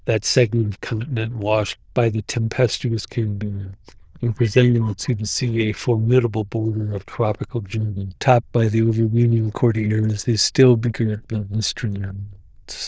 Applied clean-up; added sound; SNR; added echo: neural diffusion model UNIVERSE++.